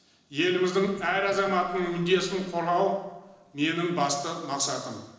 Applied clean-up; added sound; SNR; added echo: neural separator model SepFormer DNS4.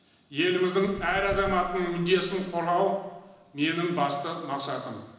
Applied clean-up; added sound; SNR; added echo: none; Knock / Wood; 16 dB; reverberation time 1.0 s.